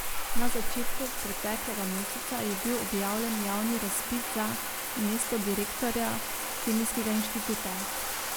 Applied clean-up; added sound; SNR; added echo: none; Bathtub (filling or washing); -2 dB; none.